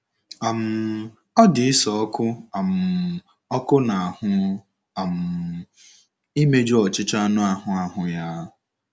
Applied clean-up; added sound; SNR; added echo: none; none; none; none.